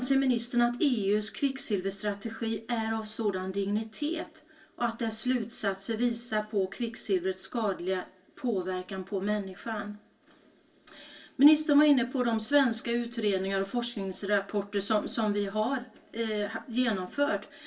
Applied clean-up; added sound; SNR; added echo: none; none; none; reverberation time 0.2 s.